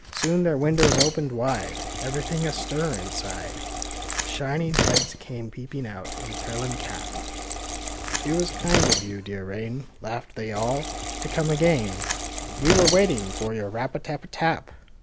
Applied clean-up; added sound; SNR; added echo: none; Liquid + Tearing; 2 dB; none.